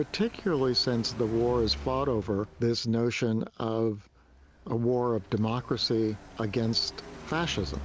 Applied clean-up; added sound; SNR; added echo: none; Car passing by; 15 dB; none.